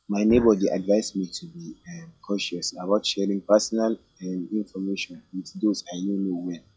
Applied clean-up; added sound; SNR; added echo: classical method log-MMSE.